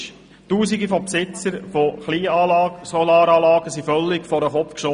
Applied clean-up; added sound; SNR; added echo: none; none; none; none.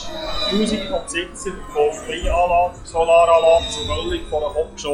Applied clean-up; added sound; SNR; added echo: classical method log-MMSE.